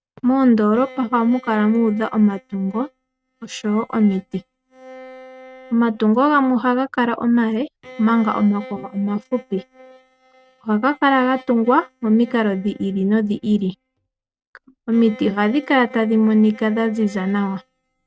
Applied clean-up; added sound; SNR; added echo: neural mask model RNNoise.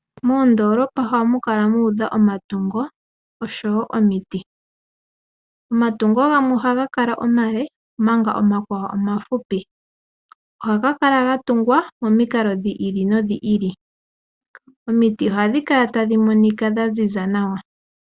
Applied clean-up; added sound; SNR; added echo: none; none; none; none.